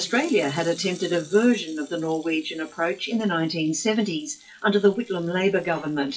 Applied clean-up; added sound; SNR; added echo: classical method WPE with log-MMSE.